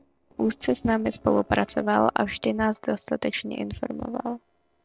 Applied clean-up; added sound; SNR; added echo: neural separator model SepFormer DNS4.